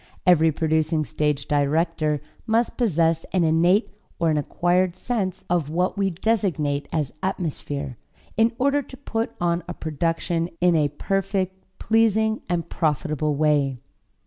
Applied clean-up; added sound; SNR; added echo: none; none; none; none.